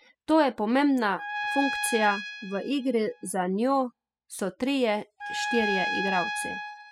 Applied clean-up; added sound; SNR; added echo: classical method spectral subtraction.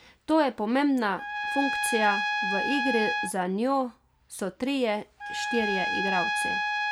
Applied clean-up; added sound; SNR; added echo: none; Trumpet; 3 dB; none.